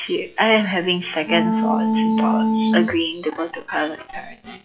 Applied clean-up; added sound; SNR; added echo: classical method log-MMSE.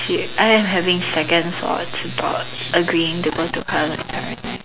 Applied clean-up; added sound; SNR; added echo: none; none; none; none.